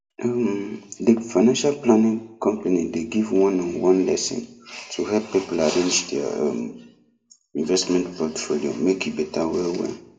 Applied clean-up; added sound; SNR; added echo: none; none; none; reverberation time 0.6 s.